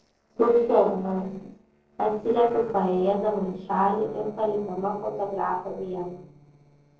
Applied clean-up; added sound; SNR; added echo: neural separator model SepFormer DNS4.